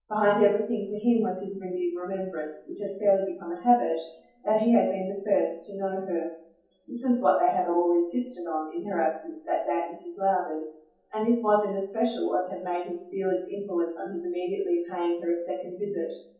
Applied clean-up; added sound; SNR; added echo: none; none; none; reverberation time 0.6 s.